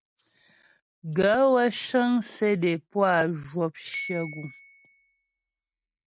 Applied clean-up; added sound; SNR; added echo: neural mask model RNNoise.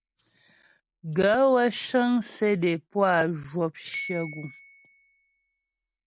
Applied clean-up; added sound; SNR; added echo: none; Piano; 19 dB; none.